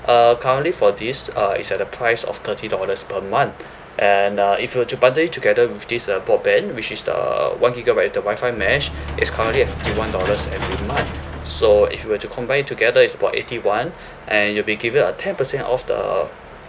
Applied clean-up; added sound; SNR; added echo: none; Engine / Mechanisms; 8 dB; none.